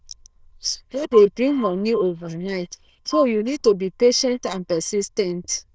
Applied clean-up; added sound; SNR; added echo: neural diffusion model UNIVERSE++.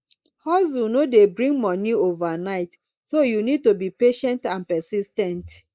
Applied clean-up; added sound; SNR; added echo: neural mask model Resemble Enhance denoiser.